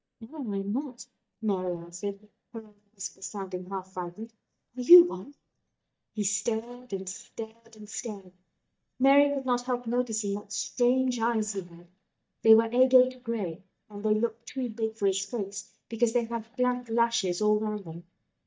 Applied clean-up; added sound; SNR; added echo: neural mask model DeepFilterNet 3.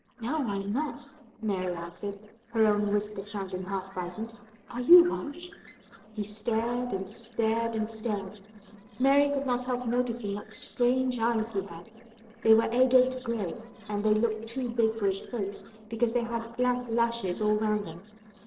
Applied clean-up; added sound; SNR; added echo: neural separator model SepFormer DNS4.